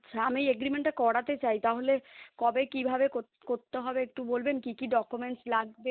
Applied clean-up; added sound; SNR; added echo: none; none; none; none.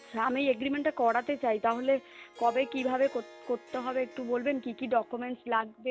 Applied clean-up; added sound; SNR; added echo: none; Harp; 19 dB; none.